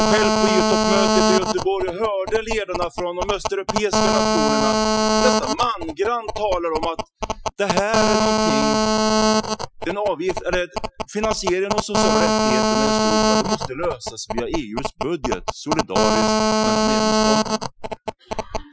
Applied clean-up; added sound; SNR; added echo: classical method Wiener filter.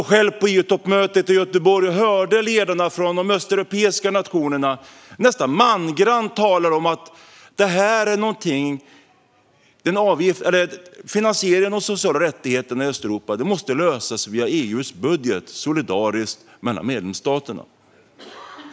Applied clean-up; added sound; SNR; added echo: none; none; none; none.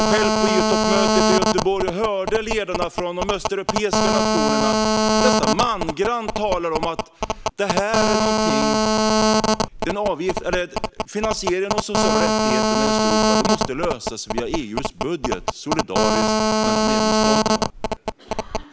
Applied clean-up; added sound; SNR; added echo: none; Telephone; -5 dB; none.